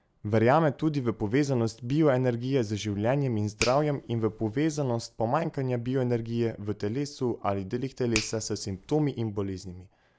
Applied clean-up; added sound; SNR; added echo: none; Finger snapping; 17 dB; none.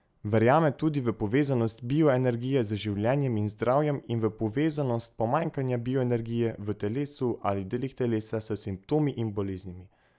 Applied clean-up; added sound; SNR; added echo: none; none; none; none.